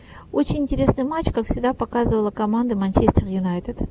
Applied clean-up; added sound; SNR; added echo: none; none; none; none.